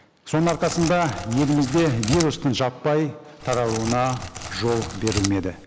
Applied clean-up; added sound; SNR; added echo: none; Crackle; 10 dB; none.